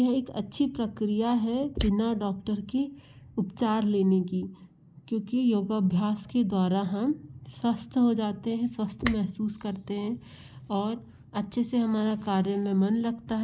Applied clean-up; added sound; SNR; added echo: neural mask model Resemble Enhance denoiser.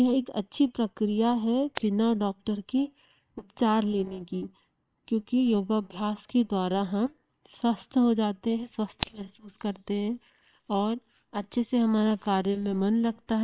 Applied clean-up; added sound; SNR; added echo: neural separator model SepFormer WHAM!.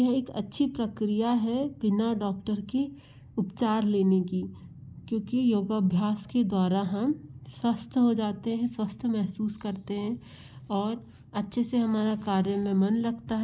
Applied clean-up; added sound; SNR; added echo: none; none; none; none.